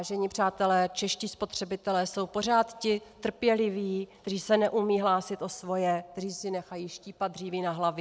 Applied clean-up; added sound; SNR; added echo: none; none; none; none.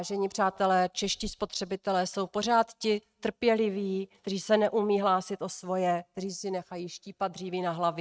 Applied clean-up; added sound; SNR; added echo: neural mask model RNNoise.